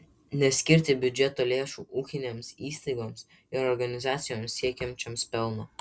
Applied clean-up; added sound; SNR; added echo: none; none; none; none.